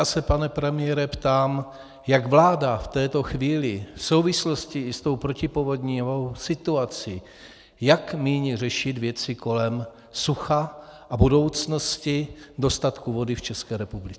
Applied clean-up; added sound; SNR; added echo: none; none; none; none.